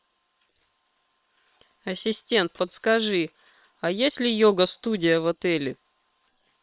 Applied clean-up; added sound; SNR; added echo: neural separator model SepFormer WHAM!.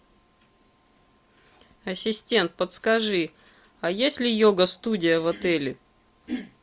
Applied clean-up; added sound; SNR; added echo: none; none; none; none.